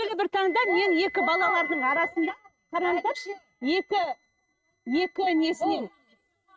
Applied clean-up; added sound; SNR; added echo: neural mask model RNNoise.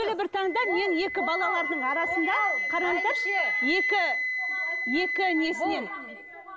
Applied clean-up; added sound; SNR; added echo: none; Wind instrument, woodwind instrument; 1 dB; none.